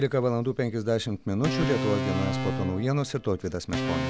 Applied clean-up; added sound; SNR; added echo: none; Organ; 5 dB; none.